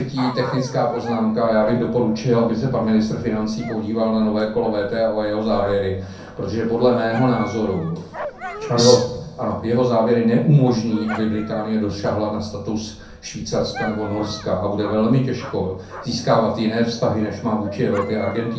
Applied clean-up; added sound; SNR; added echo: none; Dog; 16 dB; reverberation time 0.5 s.